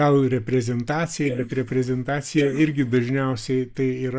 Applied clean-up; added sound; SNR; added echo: neural mask model Resemble Enhance denoiser.